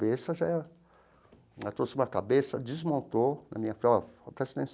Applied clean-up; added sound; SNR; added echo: none; none; none; none.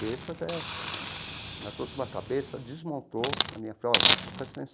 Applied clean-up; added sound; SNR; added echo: none; Hiss; -3 dB; none.